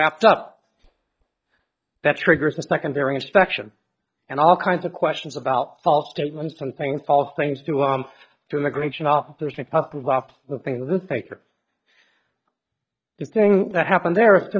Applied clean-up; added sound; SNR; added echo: neural mask model DeepFilterNet 3.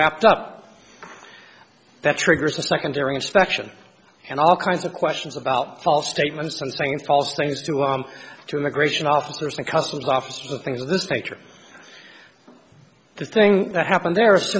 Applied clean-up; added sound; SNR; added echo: none; none; none; none.